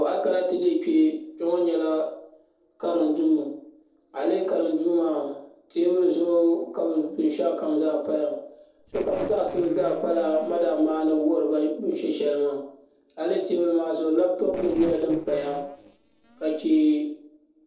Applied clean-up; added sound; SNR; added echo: neural separator model SepFormer DNS4.